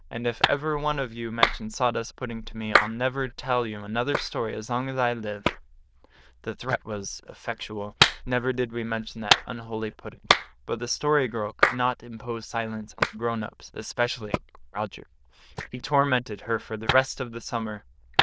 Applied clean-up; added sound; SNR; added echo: neural diffusion model UNIVERSE++.